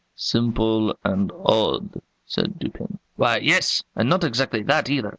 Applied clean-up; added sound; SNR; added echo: none; none; none; none.